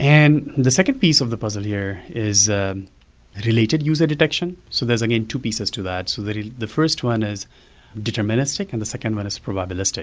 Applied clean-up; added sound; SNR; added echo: none; none; none; none.